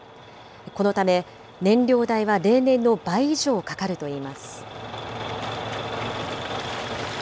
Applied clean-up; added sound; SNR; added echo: none; none; none; none.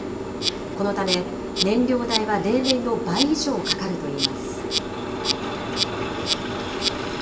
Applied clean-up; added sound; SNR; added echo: none; Insect; 1 dB; reverberation time 1.3 s.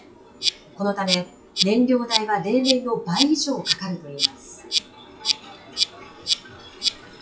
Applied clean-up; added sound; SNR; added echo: classical method WPE with log-MMSE.